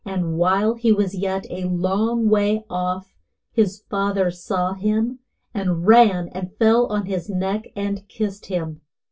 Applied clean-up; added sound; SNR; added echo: none; none; none; reverberation time 0.2 s.